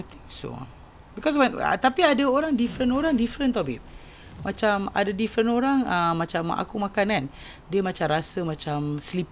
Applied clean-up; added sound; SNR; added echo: none; Crackle; 19 dB; none.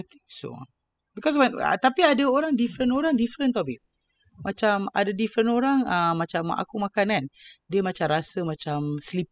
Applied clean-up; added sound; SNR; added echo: classical method spectral subtraction.